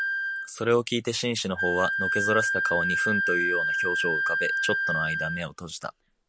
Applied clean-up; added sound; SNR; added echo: none; Wind instrument, woodwind instrument; -2 dB; none.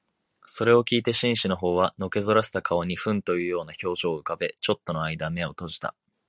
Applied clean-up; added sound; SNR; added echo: none; none; none; none.